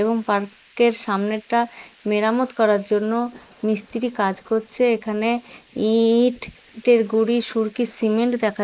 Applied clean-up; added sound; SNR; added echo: neural mask model Resemble Enhance denoiser.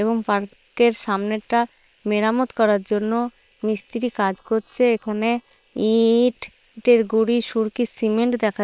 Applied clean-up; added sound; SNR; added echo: neural separator model SepFormer WHAM!.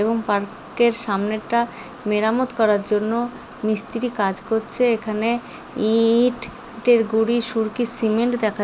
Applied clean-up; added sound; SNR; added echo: none; none; none; none.